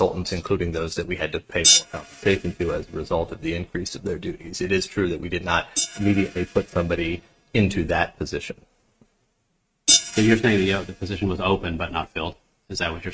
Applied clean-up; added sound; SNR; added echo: neural mask model RNNoise.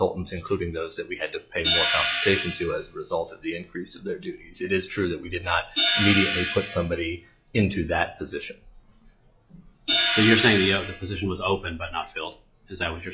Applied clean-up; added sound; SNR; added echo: classical method log-MMSE.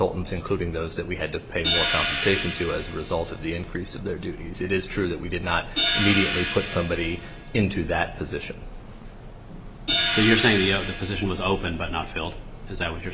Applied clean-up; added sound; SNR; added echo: none; Hi-hat; 1 dB; none.